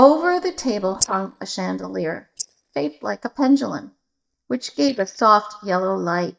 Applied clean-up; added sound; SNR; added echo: neural mask model DeepFilterNet 3.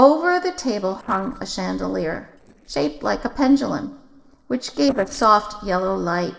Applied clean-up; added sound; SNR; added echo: neural separator model SepFormer DNS4.